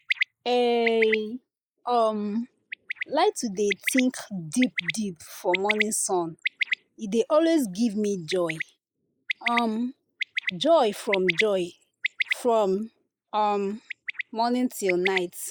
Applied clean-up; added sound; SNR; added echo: neural mask model Resemble Enhance denoiser.